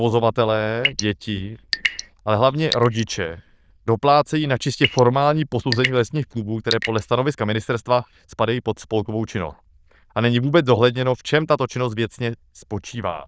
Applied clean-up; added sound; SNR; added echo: neural diffusion model UNIVERSE++.